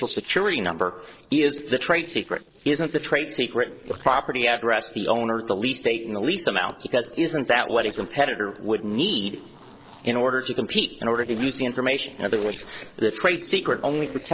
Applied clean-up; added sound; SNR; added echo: neural separator model SepFormer DNS4.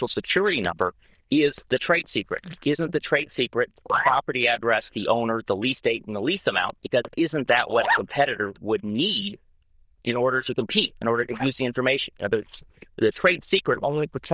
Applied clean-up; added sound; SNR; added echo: neural diffusion model UNIVERSE++.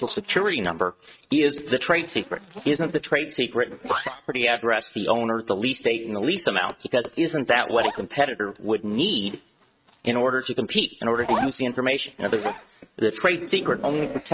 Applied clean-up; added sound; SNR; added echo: neural mask model RNNoise.